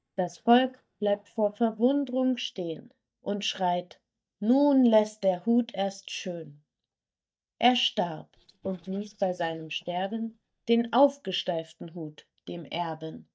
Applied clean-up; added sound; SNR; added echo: neural mask model DeepFilterNet 3.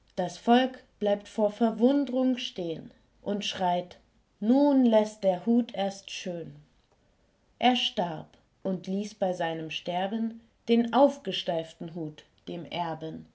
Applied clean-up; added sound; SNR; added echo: none; none; none; none.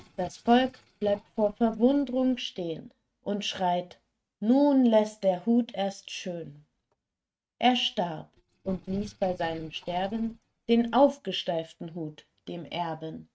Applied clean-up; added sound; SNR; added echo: neural mask model RNNoise.